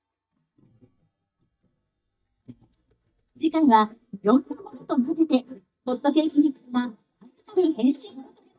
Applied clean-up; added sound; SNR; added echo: neural mask model DeepFilterNet 3.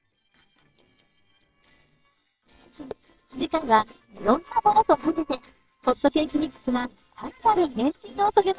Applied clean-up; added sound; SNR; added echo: neural separator model SepFormer WHAMR!.